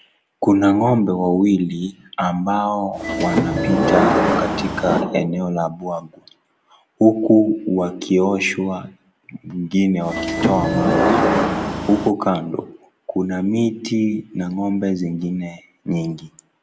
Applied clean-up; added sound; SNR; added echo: none; Subway, metro, underground / Sliding door; -2 dB; none.